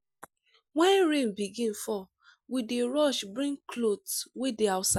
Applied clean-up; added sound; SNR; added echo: none; none; none; none.